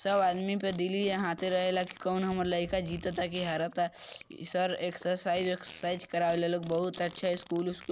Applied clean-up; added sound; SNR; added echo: none; Fart; 20 dB; none.